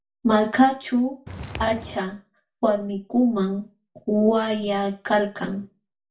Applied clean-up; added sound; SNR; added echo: none; Walk, footsteps; 11 dB; reverberation time 0.3 s.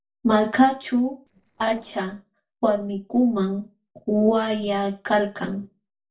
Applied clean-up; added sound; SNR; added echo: neural separator model SepFormer DNS4.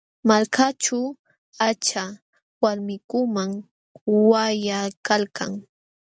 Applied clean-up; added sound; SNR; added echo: none; none; none; none.